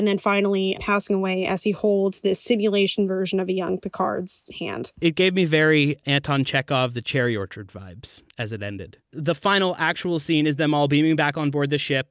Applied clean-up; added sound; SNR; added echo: none; none; none; none.